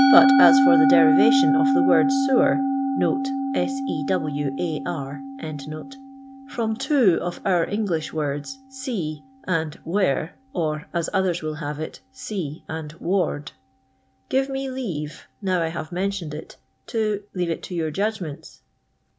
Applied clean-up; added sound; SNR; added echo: none; Musical instrument; 0 dB; none.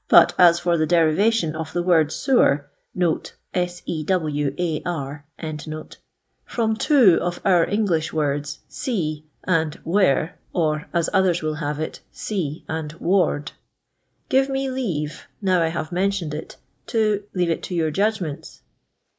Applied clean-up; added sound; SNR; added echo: neural mask model Resemble Enhance denoiser.